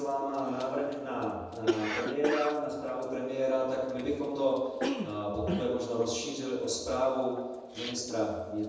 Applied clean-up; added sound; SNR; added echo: none; Cough; 8 dB; reverberation time 1.1 s.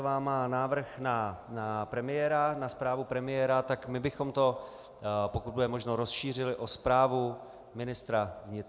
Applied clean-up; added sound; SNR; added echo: none; none; none; none.